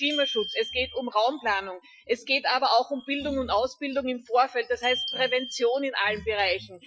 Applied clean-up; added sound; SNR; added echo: classical method Wiener filter.